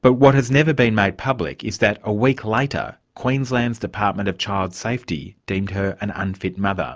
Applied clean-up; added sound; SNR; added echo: none; none; none; none.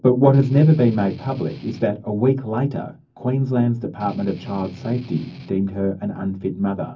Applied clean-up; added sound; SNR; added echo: none; Strum; 17 dB; reverberation time 0.4 s.